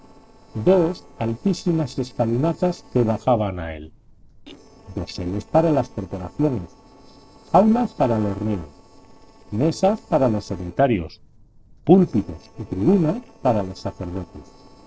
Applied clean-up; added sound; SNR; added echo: neural separator model SepFormer DNS4.